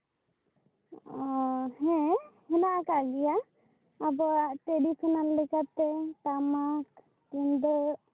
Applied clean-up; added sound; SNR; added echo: none; none; none; none.